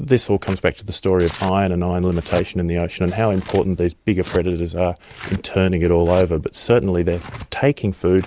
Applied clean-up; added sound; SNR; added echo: none; Tearing; 19 dB; none.